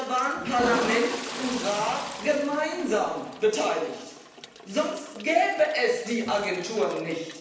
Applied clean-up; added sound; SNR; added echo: none; Toilet flush; 10 dB; reverberation time 0.9 s.